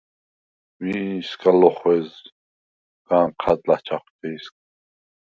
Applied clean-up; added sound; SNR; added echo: none; none; none; none.